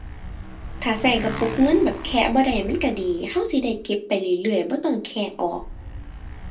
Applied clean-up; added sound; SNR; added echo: none; Motorcycle; 12 dB; reverberation time 0.2 s.